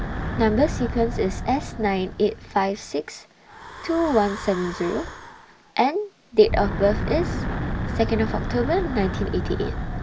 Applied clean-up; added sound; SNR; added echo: none; Wind / Breathing; 5 dB; none.